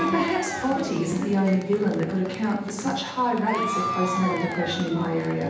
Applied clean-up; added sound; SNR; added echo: none; Applause / Crowd / Cheering; 8 dB; reverberation time 0.9 s.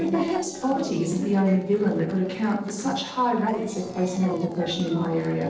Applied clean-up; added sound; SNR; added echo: neural separator model SepFormer DNS4.